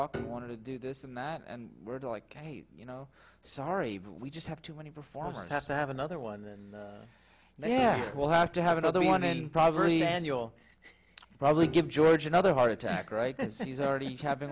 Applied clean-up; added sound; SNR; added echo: none; Piano; 15 dB; none.